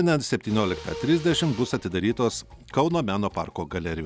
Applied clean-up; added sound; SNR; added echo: none; Mechanisms; 17 dB; none.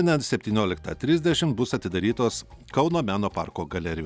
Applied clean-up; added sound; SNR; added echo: none; none; none; none.